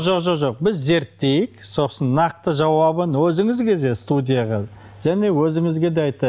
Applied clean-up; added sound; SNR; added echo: none; none; none; none.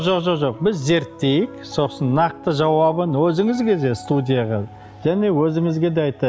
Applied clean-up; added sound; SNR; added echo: none; Piano; 19 dB; none.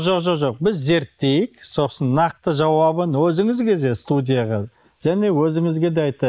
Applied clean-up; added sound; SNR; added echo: neural mask model Resemble Enhance denoiser.